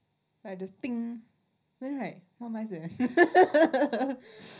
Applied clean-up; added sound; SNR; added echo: none; none; none; reverberation time 0.5 s.